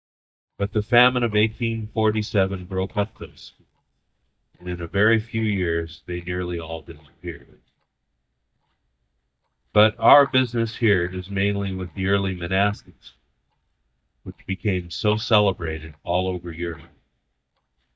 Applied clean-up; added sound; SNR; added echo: neural mask model DeepFilterNet 3.